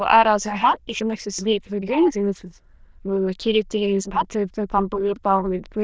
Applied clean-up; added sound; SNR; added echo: neural diffusion model UNIVERSE++.